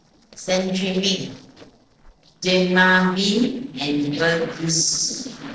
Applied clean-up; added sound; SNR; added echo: neural separator model SepFormer DNS4.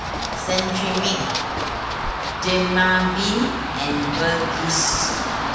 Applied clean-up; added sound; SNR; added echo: none; Run; 1 dB; reverberation time 1.1 s.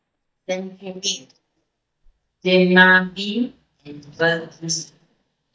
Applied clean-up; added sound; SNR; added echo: neural mask model DeepFilterNet 3.